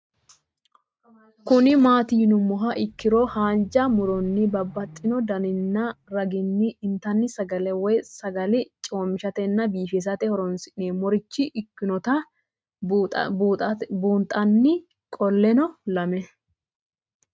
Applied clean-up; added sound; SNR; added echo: neural mask model RNNoise.